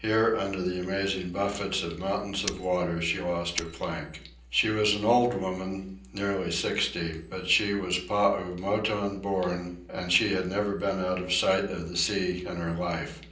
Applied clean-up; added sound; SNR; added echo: none; Shatter; 8 dB; reverberation time 0.6 s.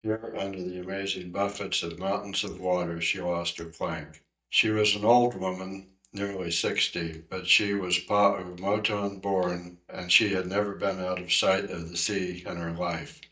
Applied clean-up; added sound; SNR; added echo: neural mask model DeepFilterNet 3.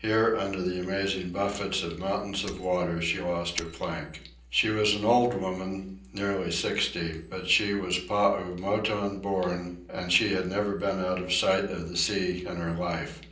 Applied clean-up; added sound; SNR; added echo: neural separator model SepFormer DNS4.